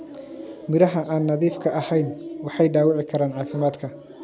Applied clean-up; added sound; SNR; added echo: none; none; none; none.